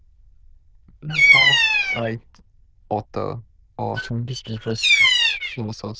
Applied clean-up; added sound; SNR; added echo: neural diffusion model UNIVERSE++.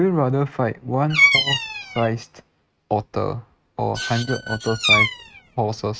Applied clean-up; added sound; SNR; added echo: neural mask model RNNoise.